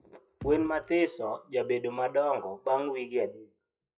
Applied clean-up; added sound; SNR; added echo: classical method WPE with log-MMSE.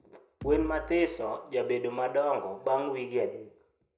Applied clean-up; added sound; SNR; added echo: none; Bass drum; 13 dB; reverberation time 0.5 s.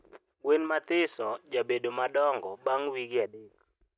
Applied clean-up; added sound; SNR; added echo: none; none; none; none.